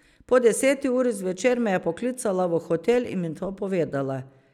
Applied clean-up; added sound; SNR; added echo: none; none; none; none.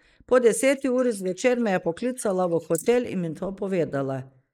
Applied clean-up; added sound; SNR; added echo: neural mask model Resemble Enhance denoiser.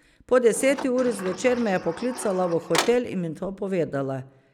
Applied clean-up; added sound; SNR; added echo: none; Sliding door; 9 dB; none.